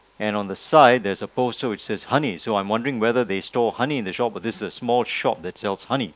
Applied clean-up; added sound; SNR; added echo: none; none; none; none.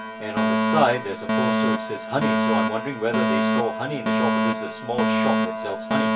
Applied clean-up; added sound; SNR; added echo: none; Alarm; -4 dB; reverberation time 0.2 s.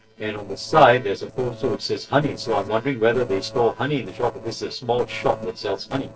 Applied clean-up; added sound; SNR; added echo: neural separator model SepFormer DNS4.